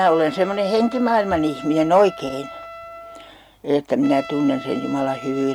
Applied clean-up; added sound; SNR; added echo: none; Trumpet; 16 dB; none.